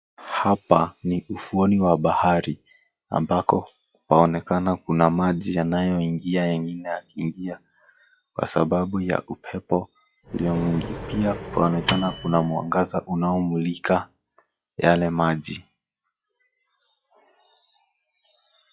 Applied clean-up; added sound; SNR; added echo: classical method log-MMSE.